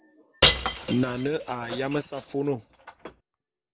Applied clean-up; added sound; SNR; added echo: none; Shatter / Crushing; -2 dB; none.